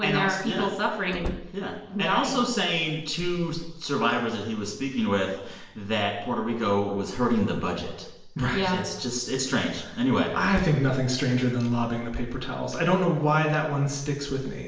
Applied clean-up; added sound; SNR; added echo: none; Slam; 12 dB; reverberation time 0.9 s.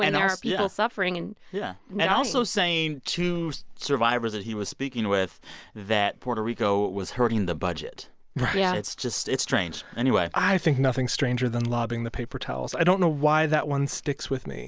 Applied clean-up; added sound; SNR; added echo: none; none; none; none.